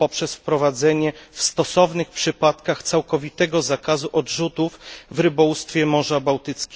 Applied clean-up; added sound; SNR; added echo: none; none; none; none.